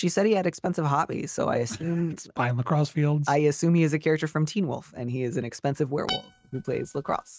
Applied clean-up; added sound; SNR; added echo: neural mask model RNNoise.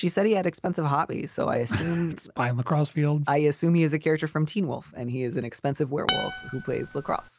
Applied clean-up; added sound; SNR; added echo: none; Acoustic guitar; 6 dB; none.